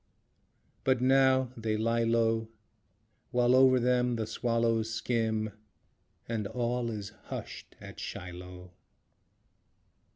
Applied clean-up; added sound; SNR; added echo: none; none; none; none.